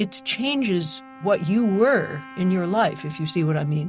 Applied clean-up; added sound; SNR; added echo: none; Wind instrument, woodwind instrument; 19 dB; none.